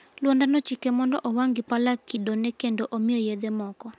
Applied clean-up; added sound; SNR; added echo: none; none; none; none.